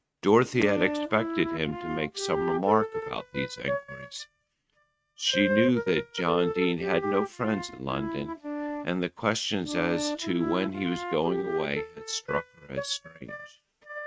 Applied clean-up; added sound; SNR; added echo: neural mask model RNNoise.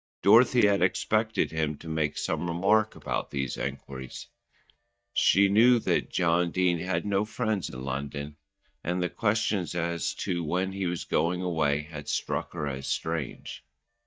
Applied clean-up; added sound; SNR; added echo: neural mask model DeepFilterNet 3.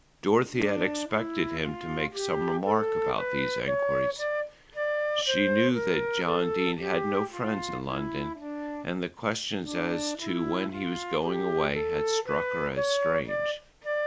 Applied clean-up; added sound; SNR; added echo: none; Wind instrument, woodwind instrument; 0 dB; none.